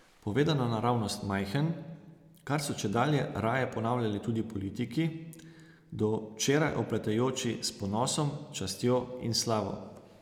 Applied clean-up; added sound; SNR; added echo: none; none; none; none.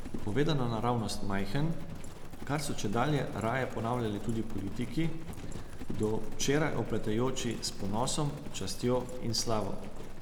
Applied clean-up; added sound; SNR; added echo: none; Livestock, farm animals, working animals; 2 dB; none.